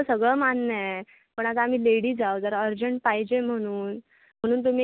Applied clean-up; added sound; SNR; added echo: none; none; none; none.